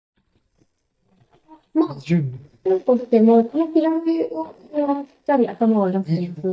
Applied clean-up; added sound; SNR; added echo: neural mask model DeepFilterNet 3.